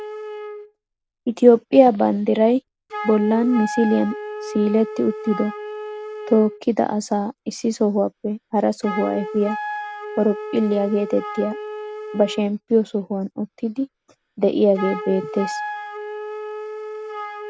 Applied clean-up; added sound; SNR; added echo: none; Wind instrument, woodwind instrument; 11 dB; none.